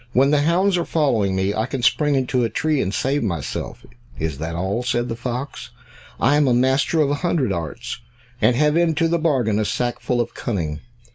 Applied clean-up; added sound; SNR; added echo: none; none; none; none.